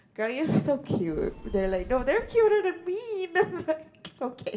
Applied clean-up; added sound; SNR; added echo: none; Telephone; 12 dB; reverberation time 0.6 s.